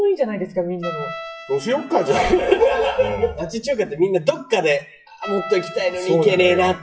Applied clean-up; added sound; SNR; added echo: classical method WPE with log-MMSE.